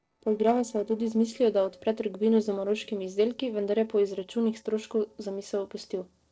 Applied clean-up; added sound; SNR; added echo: neural separator model SepFormer DNS4.